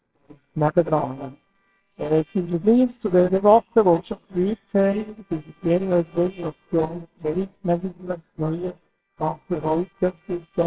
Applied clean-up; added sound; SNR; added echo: neural separator model SepFormer WHAMR!.